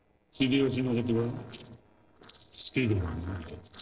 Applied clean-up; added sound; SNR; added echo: neural separator model SepFormer DNS4.